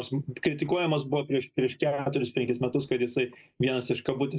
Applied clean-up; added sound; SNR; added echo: neural mask model Resemble Enhance denoiser.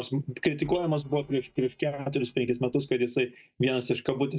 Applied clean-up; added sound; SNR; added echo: neural mask model DeepFilterNet 3.